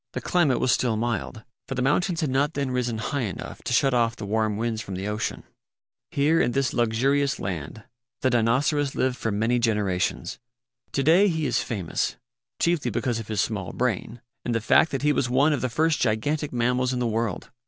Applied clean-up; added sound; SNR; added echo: none; none; none; none.